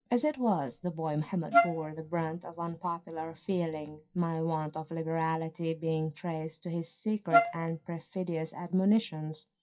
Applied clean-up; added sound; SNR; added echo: classical method WPE with log-MMSE.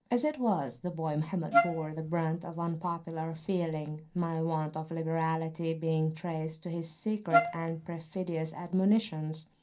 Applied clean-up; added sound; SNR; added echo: none; Wind instrument, woodwind instrument; -3 dB; reverberation time 0.3 s.